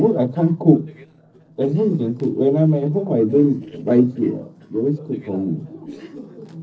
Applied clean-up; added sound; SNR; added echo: neural separator model SepFormer DNS4.